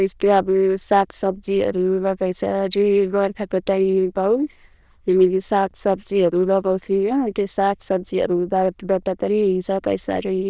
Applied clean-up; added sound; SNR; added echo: neural diffusion model UNIVERSE++.